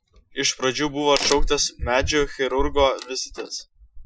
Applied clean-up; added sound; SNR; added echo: classical method Wiener filter.